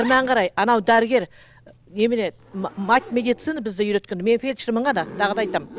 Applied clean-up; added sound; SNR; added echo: none; Zipper (clothing); 17 dB; none.